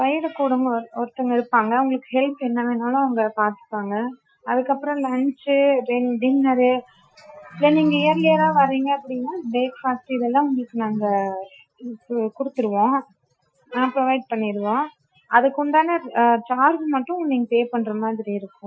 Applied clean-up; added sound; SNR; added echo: classical method Wiener filter.